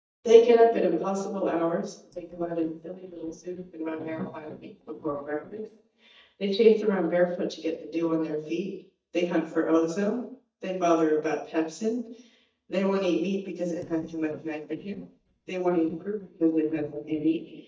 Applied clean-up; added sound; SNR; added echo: neural mask model DeepFilterNet 3.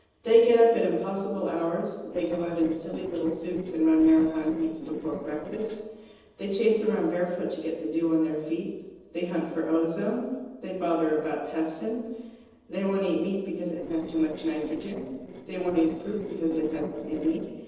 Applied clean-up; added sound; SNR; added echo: neural separator model SepFormer DNS4.